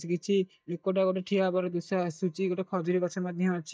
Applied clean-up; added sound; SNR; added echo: neural mask model DeepFilterNet 3.